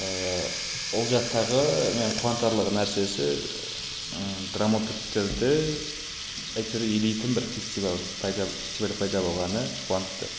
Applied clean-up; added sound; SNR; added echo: none; Water tap, faucet; 6 dB; none.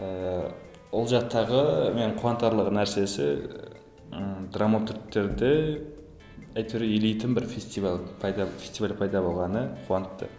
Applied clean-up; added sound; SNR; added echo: none; none; none; none.